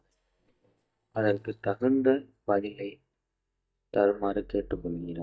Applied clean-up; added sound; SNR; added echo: neural mask model DeepFilterNet 3.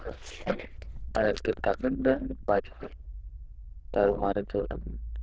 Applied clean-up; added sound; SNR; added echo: neural diffusion model UNIVERSE++.